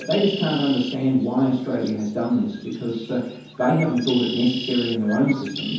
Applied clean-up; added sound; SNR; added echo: none; Bird; 13 dB; reverberation time 0.9 s.